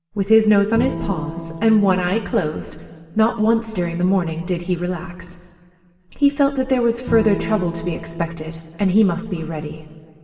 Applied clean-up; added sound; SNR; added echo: none; Bowed string instrument; 13 dB; reverberation time 2.3 s.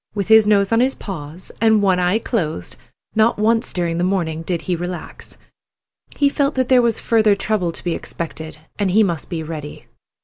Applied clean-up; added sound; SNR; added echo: none; none; none; none.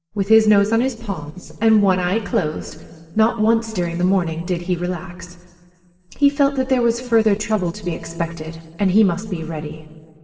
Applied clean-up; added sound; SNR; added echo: neural separator model SepFormer DNS4.